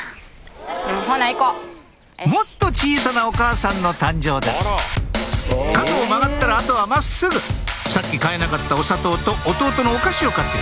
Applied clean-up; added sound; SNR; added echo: none; Bird vocalization, bird call, bird song; 20 dB; none.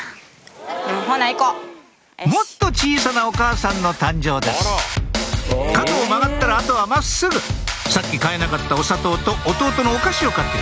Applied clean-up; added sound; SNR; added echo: none; none; none; none.